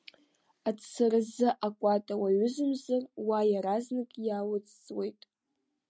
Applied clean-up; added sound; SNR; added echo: none; none; none; none.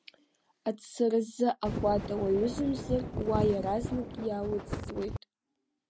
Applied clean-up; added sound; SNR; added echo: none; Wind; 4 dB; none.